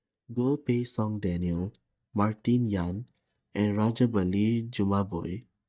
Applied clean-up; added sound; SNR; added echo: neural mask model DeepFilterNet 3.